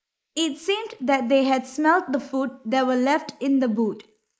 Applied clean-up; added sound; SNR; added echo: neural mask model Resemble Enhance denoiser.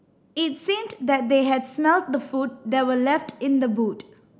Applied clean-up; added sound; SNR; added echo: none; none; none; none.